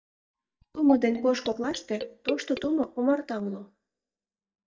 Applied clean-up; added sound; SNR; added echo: neural mask model DeepFilterNet 3.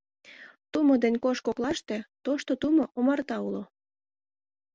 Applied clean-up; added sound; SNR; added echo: none; none; none; none.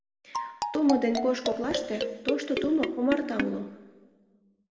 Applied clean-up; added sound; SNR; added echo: none; Marimba, xylophone; 5 dB; reverberation time 1.4 s.